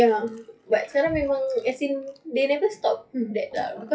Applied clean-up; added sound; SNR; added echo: classical method WPE with log-MMSE.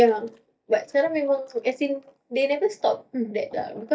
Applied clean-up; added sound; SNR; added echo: neural mask model DeepFilterNet 3.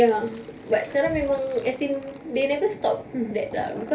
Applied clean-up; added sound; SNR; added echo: none; Fill (with liquid); 20 dB; reverberation time 0.3 s.